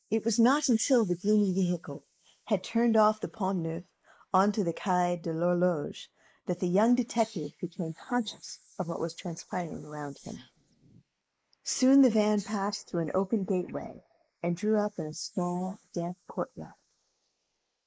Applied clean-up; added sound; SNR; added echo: neural mask model Resemble Enhance denoiser.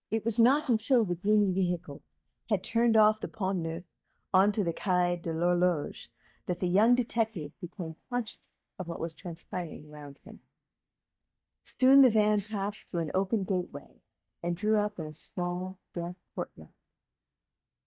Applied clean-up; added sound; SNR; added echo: neural mask model DeepFilterNet 3.